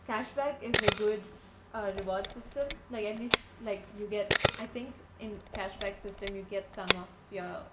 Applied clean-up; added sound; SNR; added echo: none; Camera; -4 dB; reverberation time 1.9 s.